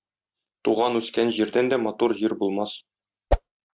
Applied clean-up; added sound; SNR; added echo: neural mask model RNNoise.